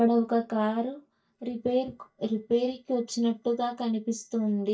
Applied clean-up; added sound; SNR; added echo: neural mask model DeepFilterNet 3.